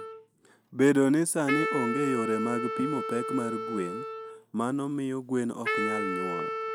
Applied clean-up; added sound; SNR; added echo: none; Wind instrument, woodwind instrument; 4 dB; none.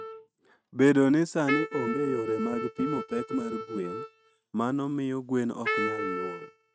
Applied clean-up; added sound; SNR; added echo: neural mask model RNNoise.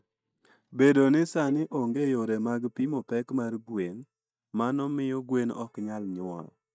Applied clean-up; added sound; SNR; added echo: neural mask model DeepFilterNet 3.